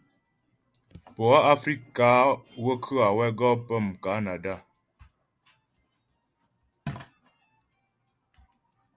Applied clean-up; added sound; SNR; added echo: none; none; none; none.